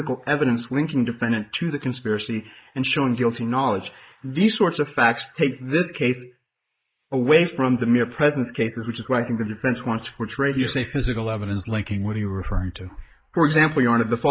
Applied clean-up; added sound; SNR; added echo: neural mask model Resemble Enhance denoiser.